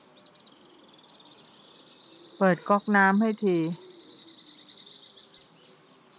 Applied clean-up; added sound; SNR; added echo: none; Bird vocalization, bird call, bird song; 19 dB; none.